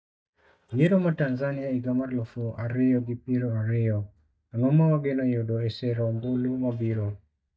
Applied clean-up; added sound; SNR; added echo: neural mask model DeepFilterNet 3.